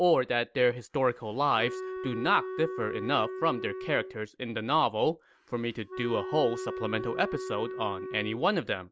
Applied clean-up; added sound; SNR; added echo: none; Wind instrument, woodwind instrument; 9 dB; none.